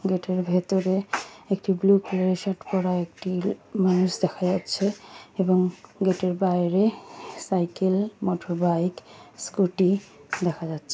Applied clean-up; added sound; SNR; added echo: none; none; none; none.